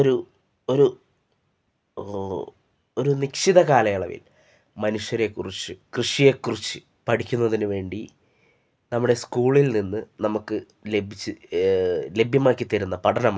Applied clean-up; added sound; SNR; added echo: none; none; none; none.